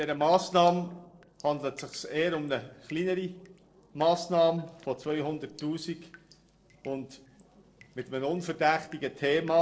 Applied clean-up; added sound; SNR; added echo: neural separator model SepFormer DNS4.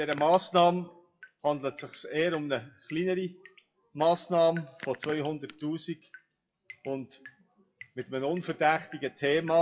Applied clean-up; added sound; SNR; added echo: classical method WPE with log-MMSE.